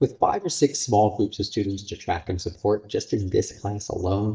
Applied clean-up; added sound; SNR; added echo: neural mask model DeepFilterNet 3.